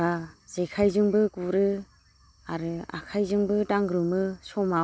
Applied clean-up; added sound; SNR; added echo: none; none; none; none.